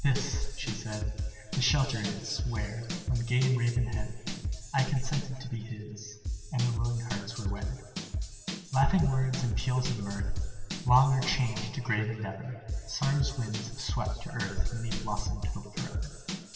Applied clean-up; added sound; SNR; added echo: none; Drum / Drum kit; 5 dB; reverberation time 2.5 s.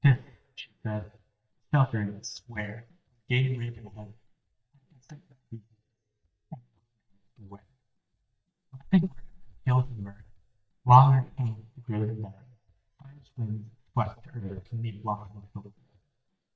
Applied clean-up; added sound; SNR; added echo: neural mask model DeepFilterNet 3.